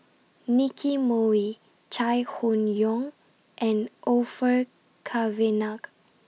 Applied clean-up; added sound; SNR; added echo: none; none; none; none.